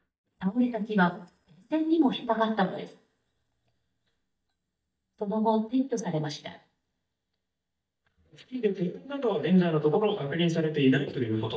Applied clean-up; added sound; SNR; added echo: neural mask model DeepFilterNet 3.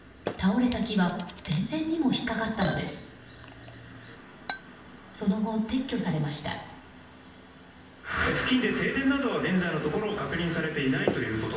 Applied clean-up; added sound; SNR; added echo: none; Chink, clink / Liquid; 10 dB; reverberation time 0.7 s.